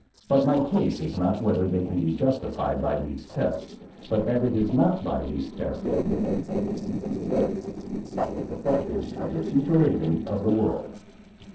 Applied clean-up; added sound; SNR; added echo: neural separator model SepFormer DNS4.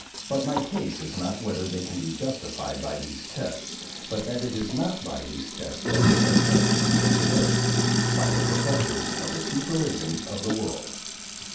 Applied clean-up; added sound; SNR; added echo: none; Sink (filling or washing); -4 dB; reverberation time 0.7 s.